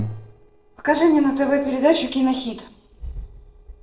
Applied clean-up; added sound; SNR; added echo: neural separator model SepFormer DNS4.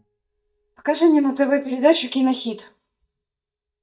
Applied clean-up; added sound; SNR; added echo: neural mask model DeepFilterNet 3.